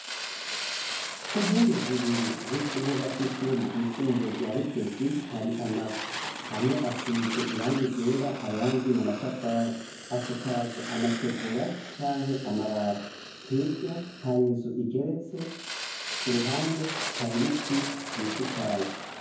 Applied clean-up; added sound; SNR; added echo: none; Fire; 8 dB; reverberation time 0.9 s.